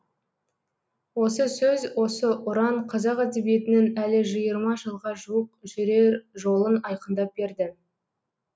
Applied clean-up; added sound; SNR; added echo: none; none; none; none.